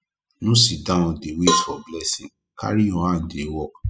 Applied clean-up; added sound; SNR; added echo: classical method spectral subtraction.